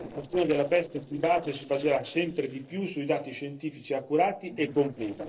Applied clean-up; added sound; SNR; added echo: neural separator model SepFormer DNS4.